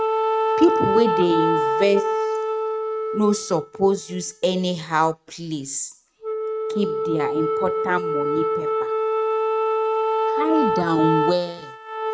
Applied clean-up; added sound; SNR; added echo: neural mask model RNNoise.